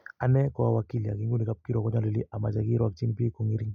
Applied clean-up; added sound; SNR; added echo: none; none; none; none.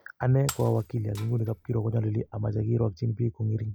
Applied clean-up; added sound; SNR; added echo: none; Shatter; 18 dB; none.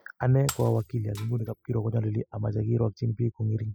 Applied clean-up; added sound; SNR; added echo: classical method spectral subtraction.